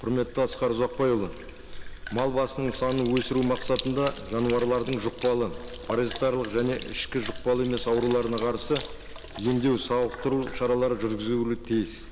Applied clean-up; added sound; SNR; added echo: none; Sink (filling or washing); 12 dB; none.